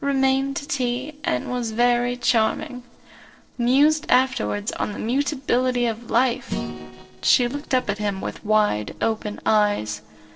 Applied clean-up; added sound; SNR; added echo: neural separator model SepFormer DNS4.